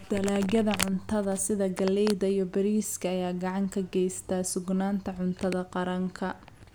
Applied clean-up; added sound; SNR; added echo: none; none; none; none.